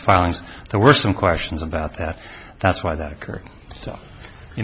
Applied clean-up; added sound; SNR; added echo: none; none; none; none.